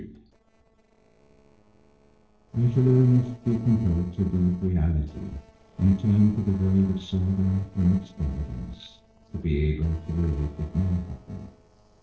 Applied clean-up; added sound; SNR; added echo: neural separator model SepFormer DNS4.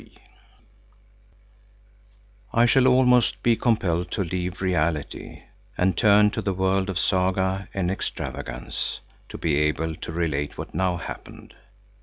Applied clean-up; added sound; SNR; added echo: none; none; none; none.